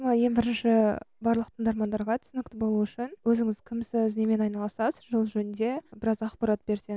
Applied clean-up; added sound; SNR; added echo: none; none; none; none.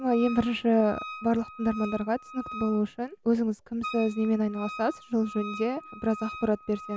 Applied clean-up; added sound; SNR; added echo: none; Wind instrument, woodwind instrument; 14 dB; none.